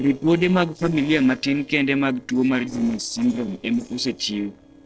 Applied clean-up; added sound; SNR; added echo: neural separator model SepFormer DNS4.